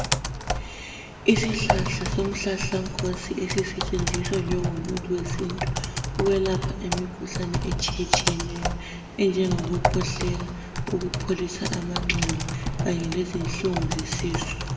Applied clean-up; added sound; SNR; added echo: none; Typing; 0 dB; reverberation time 1.6 s.